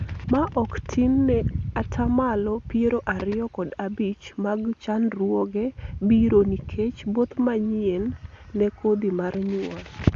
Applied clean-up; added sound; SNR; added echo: none; none; none; none.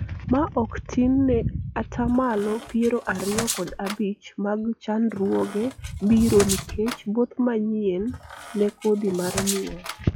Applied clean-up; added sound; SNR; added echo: classical method log-MMSE.